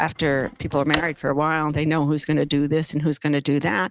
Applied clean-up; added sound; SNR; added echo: neural mask model RNNoise.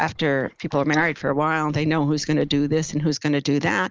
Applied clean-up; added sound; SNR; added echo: neural mask model Resemble Enhance denoiser.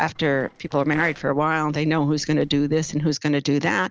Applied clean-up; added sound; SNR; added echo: neural separator model SepFormer DNS4.